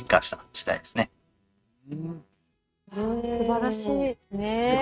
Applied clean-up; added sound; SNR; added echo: neural mask model RNNoise.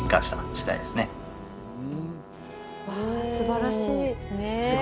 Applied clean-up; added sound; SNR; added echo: none; Snare drum + Brass instrument; 19 dB; none.